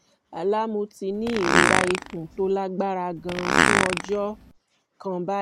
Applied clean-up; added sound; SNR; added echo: none; Fart; -4 dB; none.